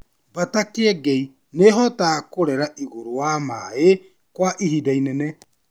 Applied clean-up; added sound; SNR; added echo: none; none; none; none.